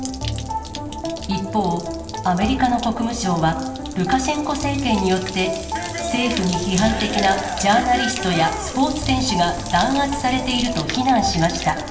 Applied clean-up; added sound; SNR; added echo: none; Bathtub (filling or washing); 14 dB; reverberation time 1.6 s.